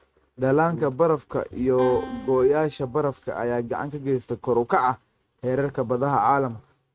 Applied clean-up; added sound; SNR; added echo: neural mask model RNNoise.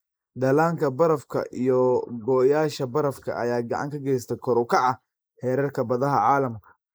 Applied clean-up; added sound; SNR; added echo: neural mask model Resemble Enhance denoiser.